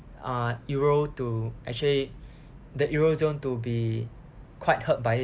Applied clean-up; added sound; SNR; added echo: none; none; none; none.